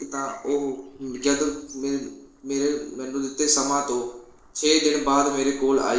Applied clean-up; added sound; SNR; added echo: neural separator model SepFormer DNS4.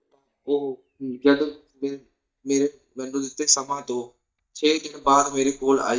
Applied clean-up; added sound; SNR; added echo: neural mask model DeepFilterNet 3.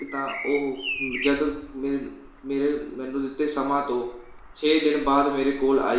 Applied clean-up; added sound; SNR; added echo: none; Bird vocalization, bird call, bird song; 13 dB; reverberation time 0.7 s.